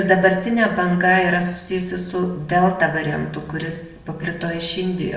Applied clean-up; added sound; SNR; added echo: none; none; none; reverberation time 0.8 s.